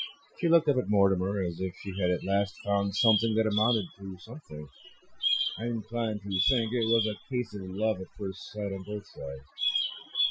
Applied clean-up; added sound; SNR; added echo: classical method Wiener filter.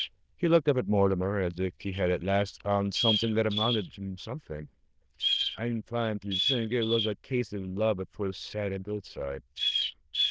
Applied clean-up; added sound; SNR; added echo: neural diffusion model UNIVERSE++.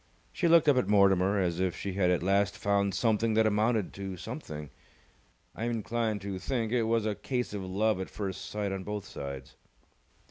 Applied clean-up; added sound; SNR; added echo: none; none; none; none.